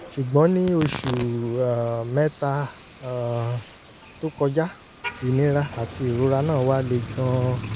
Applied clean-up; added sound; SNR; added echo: none; Motor vehicle (road) + Tearing; 12 dB; none.